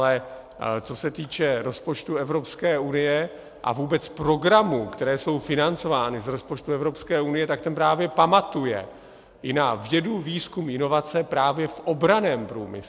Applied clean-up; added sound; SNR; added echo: none; none; none; none.